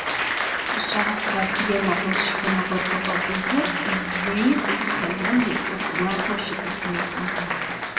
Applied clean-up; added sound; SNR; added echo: none; Applause; 1 dB; reverberation time 2.2 s.